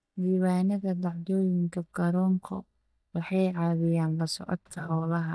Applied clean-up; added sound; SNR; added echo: neural mask model DeepFilterNet 3.